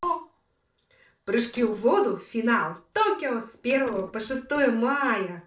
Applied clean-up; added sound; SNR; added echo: neural separator model SepFormer DNS4.